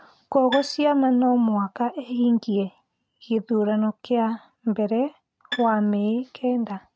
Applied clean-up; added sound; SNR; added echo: neural mask model RNNoise.